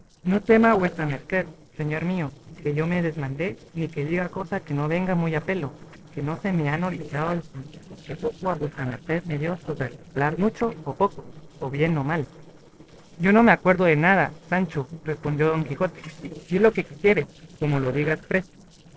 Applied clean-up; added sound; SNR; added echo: neural separator model SepFormer DNS4.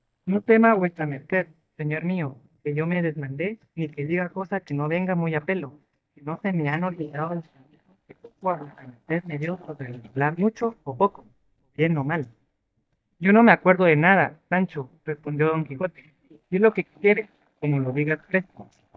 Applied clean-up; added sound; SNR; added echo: neural mask model DeepFilterNet 3.